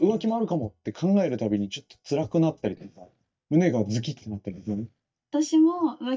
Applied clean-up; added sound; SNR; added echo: neural mask model DeepFilterNet 3.